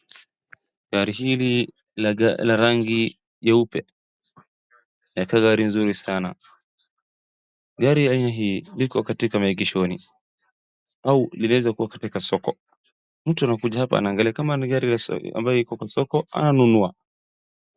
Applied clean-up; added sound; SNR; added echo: none; none; none; none.